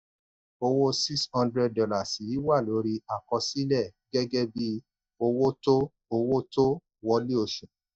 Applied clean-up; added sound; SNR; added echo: neural mask model DeepFilterNet 3.